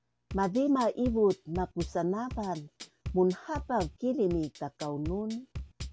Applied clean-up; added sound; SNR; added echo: none; Bass drum / Drum kit; 12 dB; none.